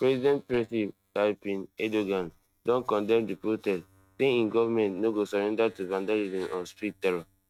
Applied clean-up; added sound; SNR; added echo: neural mask model RNNoise.